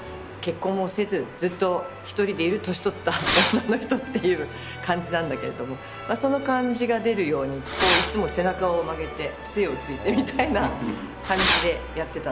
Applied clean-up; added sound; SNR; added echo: none; Fireworks; -4 dB; none.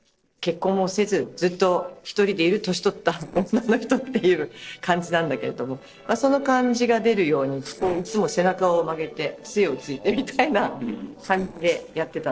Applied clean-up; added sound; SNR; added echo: neural separator model SepFormer DNS4.